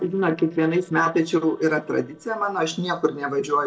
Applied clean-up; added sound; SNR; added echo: neural separator model SepFormer DNS4.